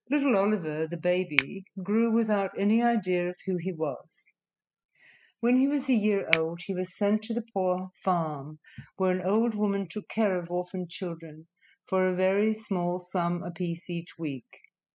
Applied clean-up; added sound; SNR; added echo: classical method spectral subtraction.